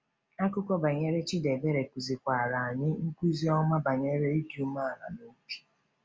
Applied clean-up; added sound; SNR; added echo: none; none; none; none.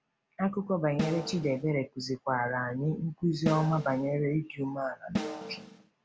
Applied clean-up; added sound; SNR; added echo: none; Snare drum; 5 dB; none.